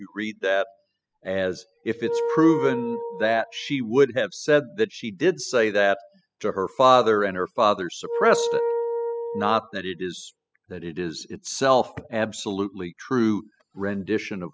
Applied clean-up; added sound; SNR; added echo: classical method spectral subtraction.